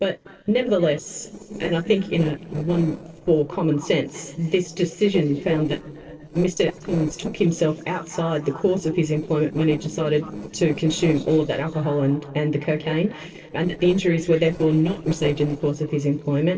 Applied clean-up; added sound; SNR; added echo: neural separator model SepFormer DNS4.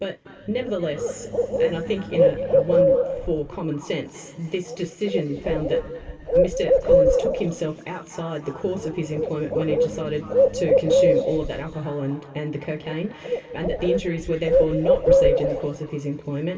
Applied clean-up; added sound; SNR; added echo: none; Bird; -4 dB; reverberation time 2.9 s.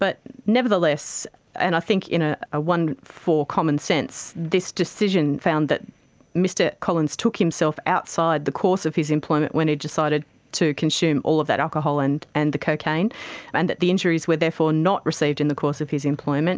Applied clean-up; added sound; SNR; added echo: none; none; none; none.